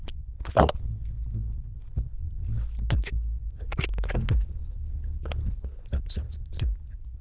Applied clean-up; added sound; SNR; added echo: neural diffusion model UNIVERSE++.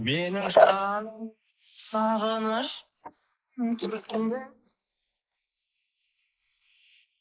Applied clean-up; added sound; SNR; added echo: neural mask model Resemble Enhance denoiser.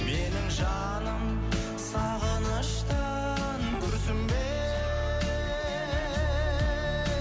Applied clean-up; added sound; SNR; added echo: none; none; none; none.